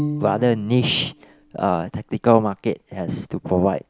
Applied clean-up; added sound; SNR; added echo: none; Piano; 13 dB; none.